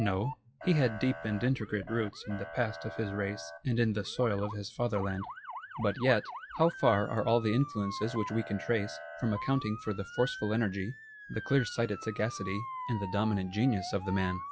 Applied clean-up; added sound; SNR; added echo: classical method WPE with log-MMSE.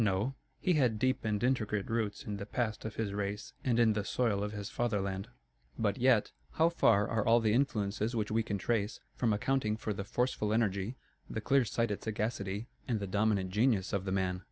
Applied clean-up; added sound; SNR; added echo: none; none; none; none.